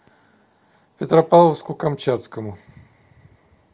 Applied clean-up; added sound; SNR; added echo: none; none; none; none.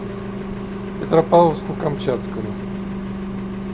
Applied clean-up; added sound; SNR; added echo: none; Engine; 5 dB; none.